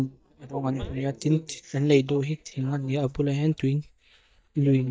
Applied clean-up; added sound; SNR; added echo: neural mask model DeepFilterNet 3.